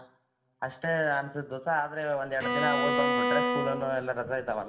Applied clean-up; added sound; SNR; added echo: none; Bowed string instrument; -1 dB; reverberation time 0.7 s.